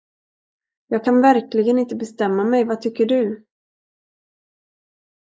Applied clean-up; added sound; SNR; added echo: neural mask model Resemble Enhance denoiser.